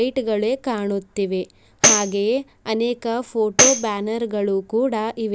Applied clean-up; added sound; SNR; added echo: none; Tambourine; 0 dB; none.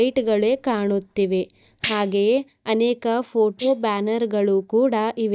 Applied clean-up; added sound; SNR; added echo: neural mask model DeepFilterNet 3.